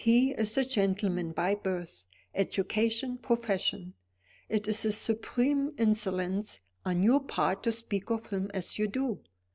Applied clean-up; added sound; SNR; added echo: none; Brass instrument; 17 dB; none.